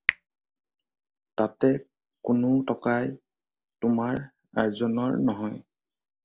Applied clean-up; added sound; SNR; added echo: none; Finger snapping; 8 dB; none.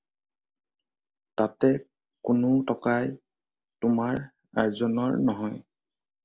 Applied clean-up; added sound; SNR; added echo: none; none; none; none.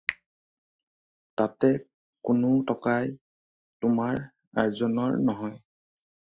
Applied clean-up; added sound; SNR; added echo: classical method Wiener filter.